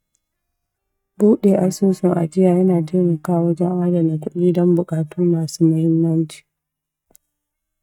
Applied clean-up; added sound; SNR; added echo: neural mask model DeepFilterNet 3.